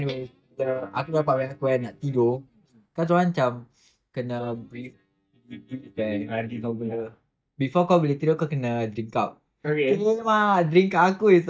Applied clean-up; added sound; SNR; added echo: neural mask model DeepFilterNet 3.